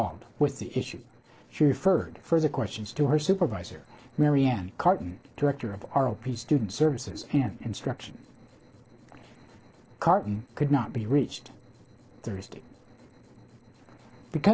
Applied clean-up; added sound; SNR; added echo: neural separator model SepFormer DNS4.